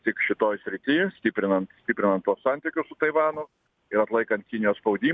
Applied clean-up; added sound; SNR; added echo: none; none; none; none.